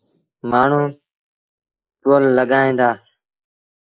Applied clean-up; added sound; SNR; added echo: neural mask model Resemble Enhance denoiser.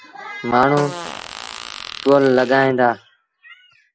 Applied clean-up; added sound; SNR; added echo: none; Fart; 13 dB; none.